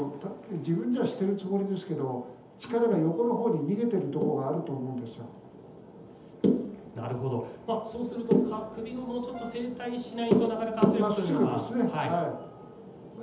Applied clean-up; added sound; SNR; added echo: none; Brass instrument; 19 dB; reverberation time 0.8 s.